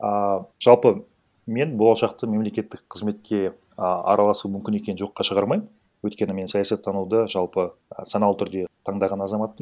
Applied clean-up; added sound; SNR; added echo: none; none; none; none.